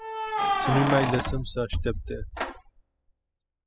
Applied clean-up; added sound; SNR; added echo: classical method spectral subtraction.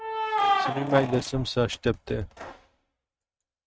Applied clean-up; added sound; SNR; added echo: neural mask model RNNoise.